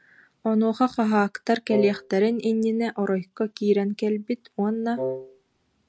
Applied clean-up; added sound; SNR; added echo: none; Wind instrument, woodwind instrument; 7 dB; none.